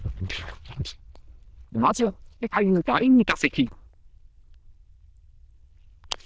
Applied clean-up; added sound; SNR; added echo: neural diffusion model UNIVERSE++.